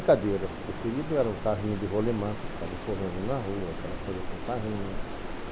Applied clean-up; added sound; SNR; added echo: none; Stream; 4 dB; none.